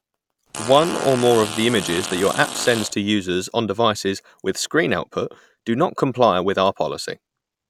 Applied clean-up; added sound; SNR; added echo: none; Fart; 9 dB; none.